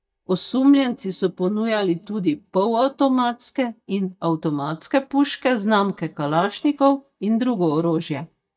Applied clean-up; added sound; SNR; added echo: neural mask model DeepFilterNet 3.